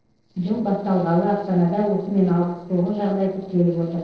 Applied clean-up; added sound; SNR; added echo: neural separator model SepFormer DNS4.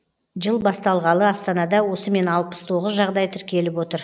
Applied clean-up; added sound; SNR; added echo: none; none; none; none.